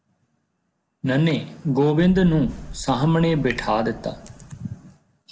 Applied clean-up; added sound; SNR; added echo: none; Boom; 16 dB; none.